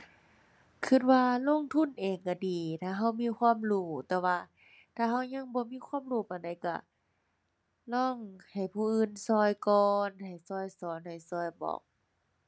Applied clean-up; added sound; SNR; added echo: none; none; none; none.